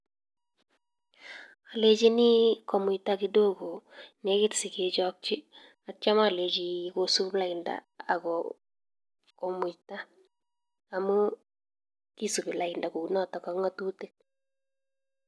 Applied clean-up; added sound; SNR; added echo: none; none; none; none.